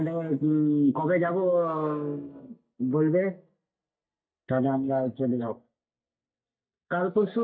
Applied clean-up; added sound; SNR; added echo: neural mask model DeepFilterNet 3.